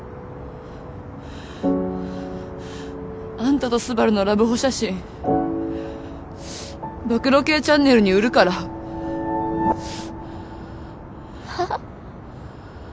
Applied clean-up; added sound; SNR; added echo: none; none; none; none.